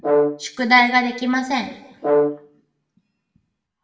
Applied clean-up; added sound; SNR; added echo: none; Brass instrument; 1 dB; reverberation time 0.7 s.